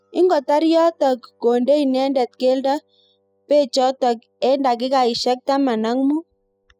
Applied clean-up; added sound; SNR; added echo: classical method spectral subtraction.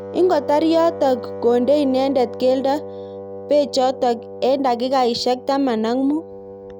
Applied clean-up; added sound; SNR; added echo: none; Wind instrument, woodwind instrument; 13 dB; none.